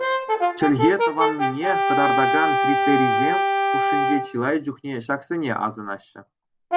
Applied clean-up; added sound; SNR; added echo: none; Brass instrument; -2 dB; none.